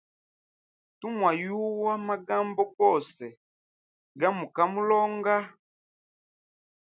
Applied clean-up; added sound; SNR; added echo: none; none; none; none.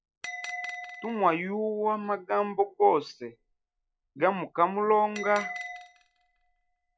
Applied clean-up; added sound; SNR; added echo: classical method log-MMSE.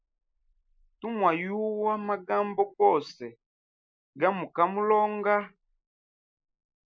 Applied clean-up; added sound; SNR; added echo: neural mask model Resemble Enhance denoiser.